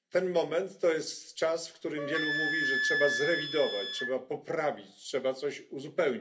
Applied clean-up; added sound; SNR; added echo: none; Wind instrument, woodwind instrument; 2 dB; reverberation time 0.3 s.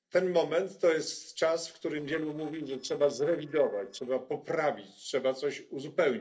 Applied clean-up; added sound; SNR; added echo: neural separator model SepFormer DNS4.